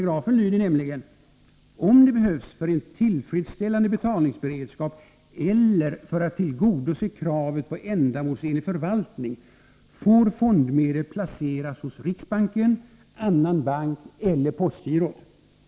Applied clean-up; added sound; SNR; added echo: none; none; none; none.